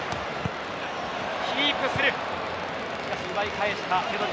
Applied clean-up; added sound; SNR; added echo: none; Squeak; 19 dB; none.